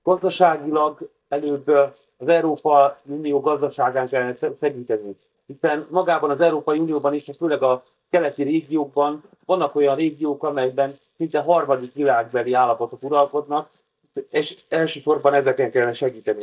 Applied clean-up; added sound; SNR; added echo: neural mask model DeepFilterNet 3.